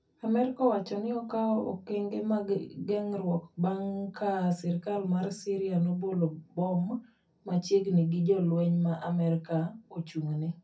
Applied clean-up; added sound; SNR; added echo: none; none; none; reverberation time 0.3 s.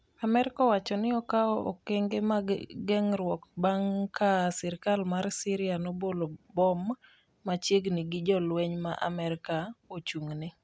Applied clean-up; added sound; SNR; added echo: none; none; none; none.